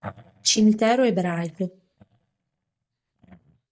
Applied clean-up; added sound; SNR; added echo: neural mask model DeepFilterNet 3.